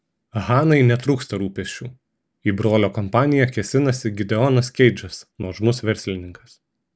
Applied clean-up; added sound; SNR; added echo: none; none; none; none.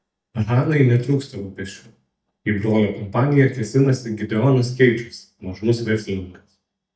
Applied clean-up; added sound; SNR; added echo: neural mask model DeepFilterNet 3.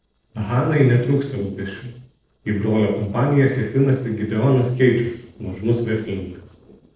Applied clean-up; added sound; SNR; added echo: neural separator model SepFormer DNS4.